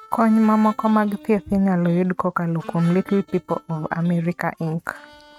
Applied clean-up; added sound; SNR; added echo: neural mask model RNNoise.